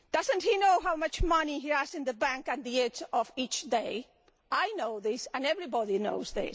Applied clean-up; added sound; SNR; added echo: none; none; none; none.